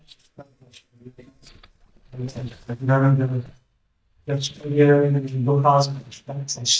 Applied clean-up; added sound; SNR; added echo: neural mask model DeepFilterNet 3.